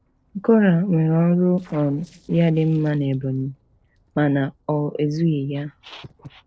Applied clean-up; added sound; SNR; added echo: neural separator model SepFormer DNS4.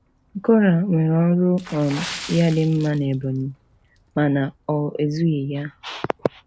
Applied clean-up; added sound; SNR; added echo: none; Water / Splash, splatter; 19 dB; none.